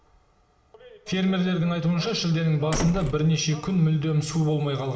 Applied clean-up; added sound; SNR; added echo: none; Slam; 10 dB; reverberation time 1.2 s.